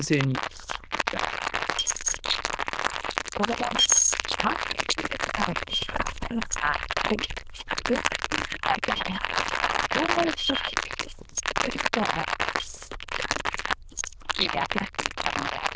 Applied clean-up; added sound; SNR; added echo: neural diffusion model UNIVERSE++.